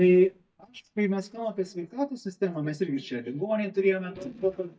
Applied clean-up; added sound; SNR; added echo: neural mask model DeepFilterNet 3.